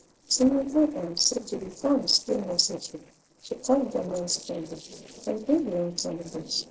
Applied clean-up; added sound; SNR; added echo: neural separator model SepFormer DNS4.